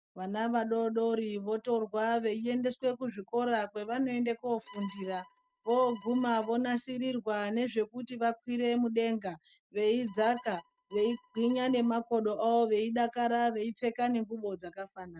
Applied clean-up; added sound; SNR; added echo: neural mask model RNNoise.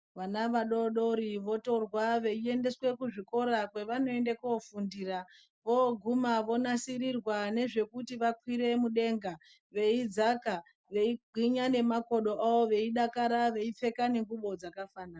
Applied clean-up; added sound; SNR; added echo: none; none; none; none.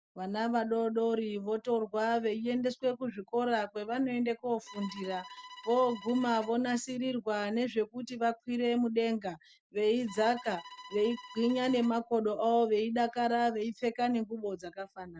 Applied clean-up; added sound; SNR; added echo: none; Bowed string instrument; 19 dB; none.